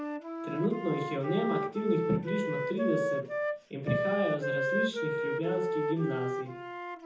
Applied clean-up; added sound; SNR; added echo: none; Wind instrument, woodwind instrument; 0 dB; reverberation time 0.5 s.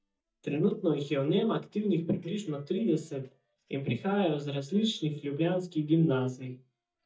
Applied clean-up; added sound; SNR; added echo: neural mask model DeepFilterNet 3.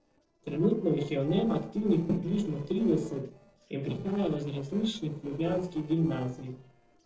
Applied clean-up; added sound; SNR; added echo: neural separator model SepFormer DNS4.